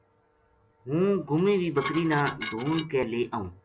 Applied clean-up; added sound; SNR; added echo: none; Dishes, pots, and pans; 10 dB; none.